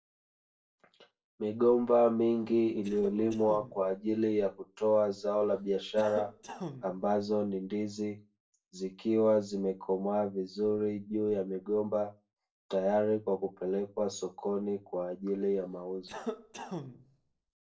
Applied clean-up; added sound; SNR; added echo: neural separator model SepFormer DNS4.